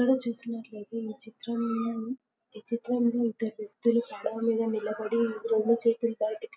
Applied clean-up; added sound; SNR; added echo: none; none; none; none.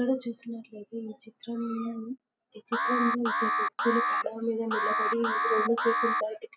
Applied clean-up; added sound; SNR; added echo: none; Alarm; -3 dB; none.